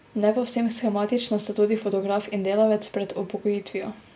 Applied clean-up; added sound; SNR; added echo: none; none; none; none.